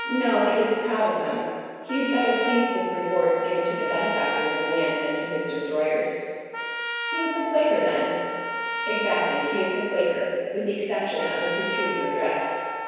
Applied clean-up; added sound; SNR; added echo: none; Trumpet; 6 dB; reverberation time 1.9 s.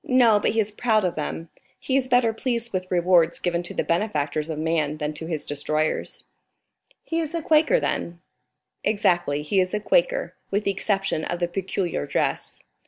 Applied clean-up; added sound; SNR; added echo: none; none; none; none.